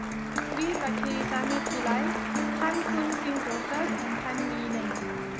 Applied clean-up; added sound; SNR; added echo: none; Guitar + Applause; -3 dB; none.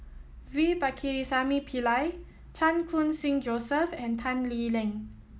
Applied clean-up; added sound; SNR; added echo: none; none; none; none.